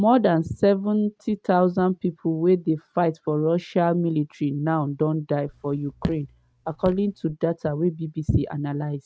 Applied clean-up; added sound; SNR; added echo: neural mask model RNNoise.